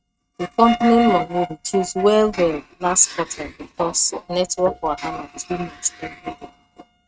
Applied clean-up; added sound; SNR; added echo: neural mask model RNNoise.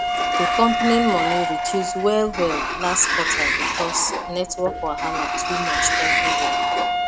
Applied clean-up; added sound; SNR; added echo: none; Sliding door + Wind instrument, woodwind instrument; -2 dB; none.